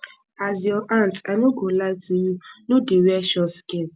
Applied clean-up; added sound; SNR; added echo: none; none; none; none.